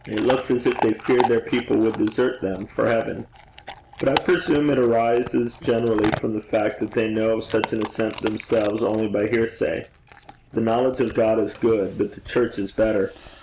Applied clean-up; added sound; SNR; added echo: none; Chewing, mastication / Dog; 13 dB; none.